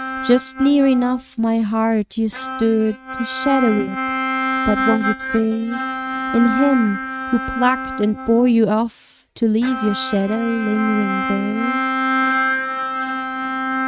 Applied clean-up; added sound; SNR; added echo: neural mask model RNNoise.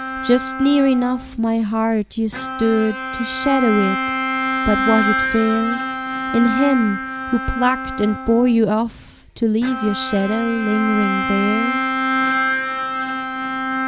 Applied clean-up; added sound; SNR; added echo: none; Bowed string instrument; 3 dB; none.